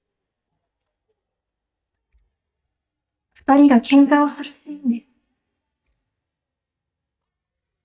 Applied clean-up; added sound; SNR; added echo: neural mask model DeepFilterNet 3.